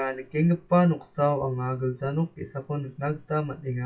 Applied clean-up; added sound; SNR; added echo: classical method WPE with log-MMSE.